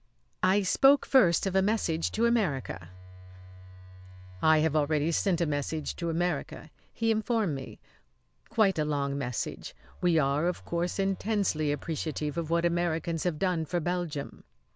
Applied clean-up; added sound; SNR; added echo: none; Telephone; 20 dB; none.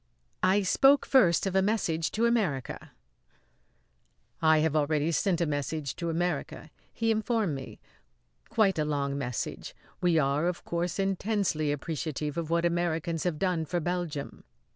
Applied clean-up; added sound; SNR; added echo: none; none; none; none.